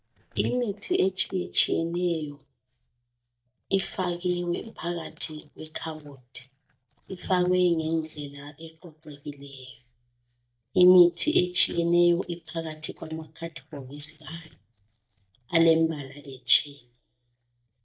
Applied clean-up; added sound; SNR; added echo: neural mask model DeepFilterNet 3.